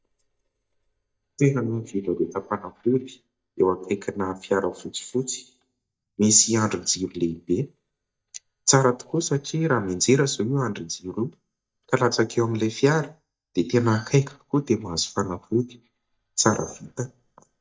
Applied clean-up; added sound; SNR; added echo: neural mask model DeepFilterNet 3.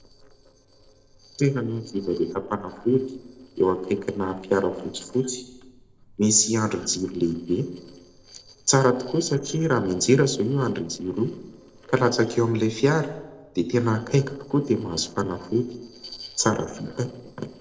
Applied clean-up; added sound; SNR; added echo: neural separator model SepFormer DNS4.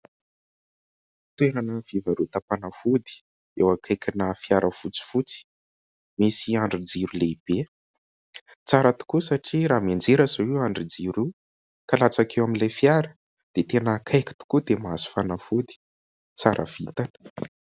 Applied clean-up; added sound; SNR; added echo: none; none; none; none.